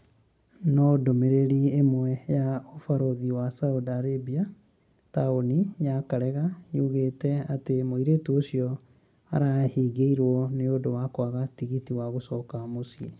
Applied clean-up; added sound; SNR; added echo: none; none; none; none.